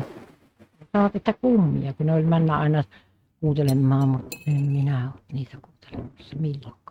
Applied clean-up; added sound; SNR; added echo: neural mask model RNNoise.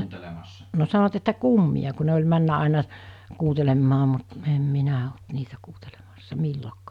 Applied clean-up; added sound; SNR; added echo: none; none; none; none.